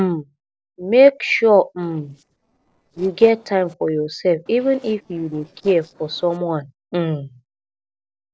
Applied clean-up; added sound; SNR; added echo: neural separator model SepFormer DNS4.